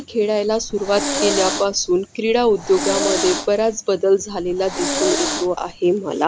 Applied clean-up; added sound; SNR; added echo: none; Hiss; 5 dB; none.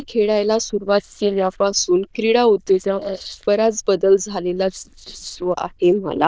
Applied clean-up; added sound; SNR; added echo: neural diffusion model UNIVERSE++.